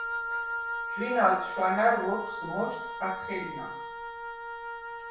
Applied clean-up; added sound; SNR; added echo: none; Wind instrument, woodwind instrument; 5 dB; reverberation time 0.6 s.